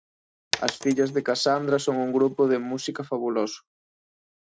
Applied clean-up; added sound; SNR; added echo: neural mask model RNNoise.